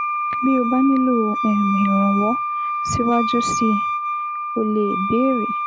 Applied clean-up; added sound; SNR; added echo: none; Wind instrument, woodwind instrument; 2 dB; none.